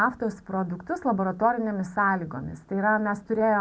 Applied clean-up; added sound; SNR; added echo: none; none; none; none.